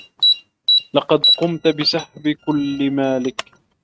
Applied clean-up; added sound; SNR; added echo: neural mask model RNNoise.